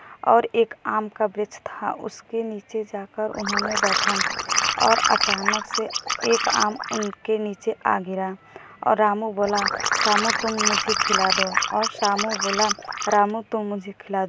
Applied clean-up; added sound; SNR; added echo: none; Liquid; -1 dB; none.